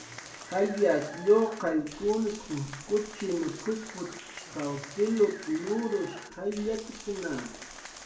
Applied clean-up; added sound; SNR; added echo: none; Applause; 15 dB; reverberation time 0.6 s.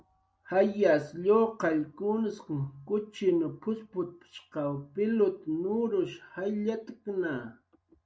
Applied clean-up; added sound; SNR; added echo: none; none; none; none.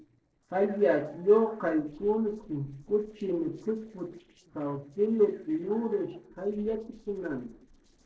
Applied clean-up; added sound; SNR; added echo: neural separator model SepFormer DNS4.